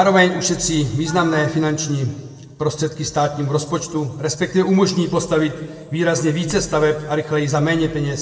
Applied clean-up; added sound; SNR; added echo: none; Wind instrument, woodwind instrument; 15 dB; reverberation time 1.4 s.